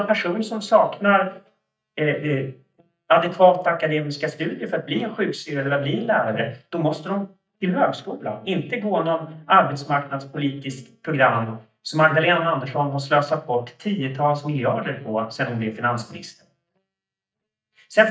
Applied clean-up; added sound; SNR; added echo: neural mask model DeepFilterNet 3.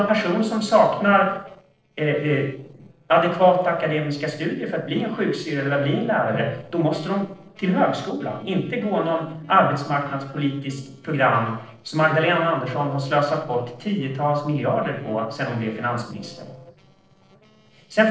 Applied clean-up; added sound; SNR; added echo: neural separator model SepFormer DNS4.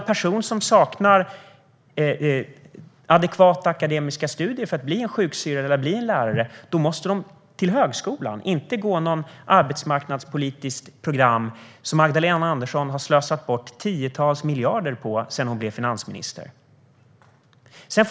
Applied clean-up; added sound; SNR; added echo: none; none; none; none.